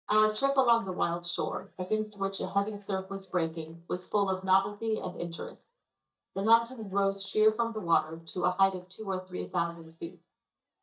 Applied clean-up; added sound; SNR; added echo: neural mask model DeepFilterNet 3.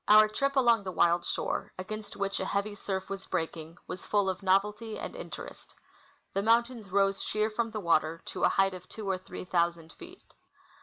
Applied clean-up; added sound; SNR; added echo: none; none; none; none.